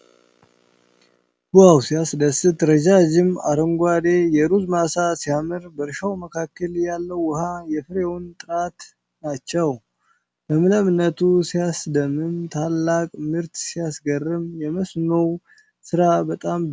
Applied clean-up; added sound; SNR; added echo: none; none; none; none.